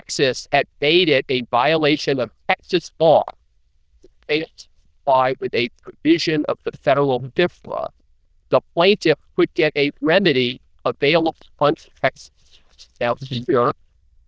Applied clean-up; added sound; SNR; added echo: neural diffusion model UNIVERSE++.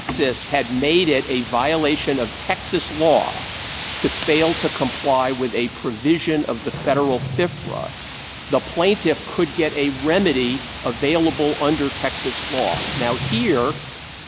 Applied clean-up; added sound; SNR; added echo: none; Fireworks + Wind; 7 dB; none.